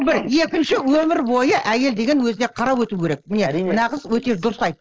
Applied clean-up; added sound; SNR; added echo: neural mask model Resemble Enhance denoiser.